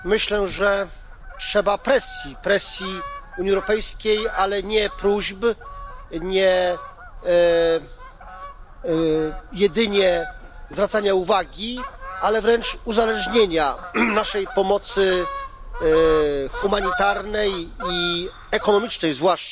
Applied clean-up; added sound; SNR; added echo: none; Fowl; 12 dB; none.